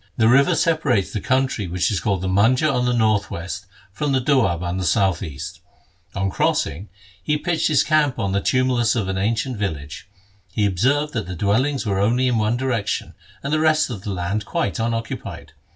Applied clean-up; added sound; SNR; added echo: none; none; none; none.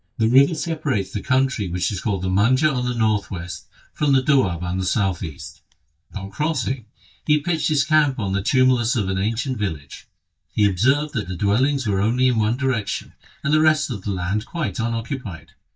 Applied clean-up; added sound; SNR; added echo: neural mask model DeepFilterNet 3.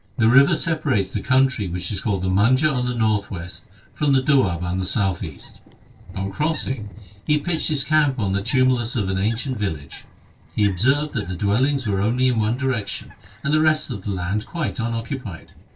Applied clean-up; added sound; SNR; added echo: neural separator model SepFormer DNS4.